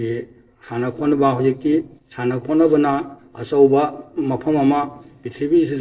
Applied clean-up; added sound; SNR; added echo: neural separator model SepFormer DNS4.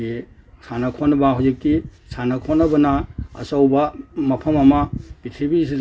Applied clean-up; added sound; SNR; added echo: none; none; none; none.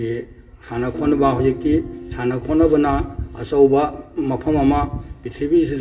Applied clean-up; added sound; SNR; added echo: none; Guitar; 17 dB; reverberation time 1.2 s.